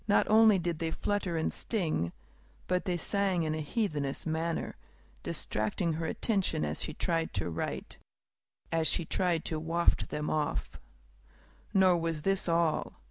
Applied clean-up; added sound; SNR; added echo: none; none; none; none.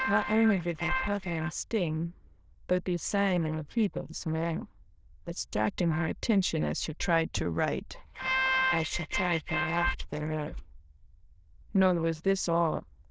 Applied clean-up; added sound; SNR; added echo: neural diffusion model UNIVERSE++.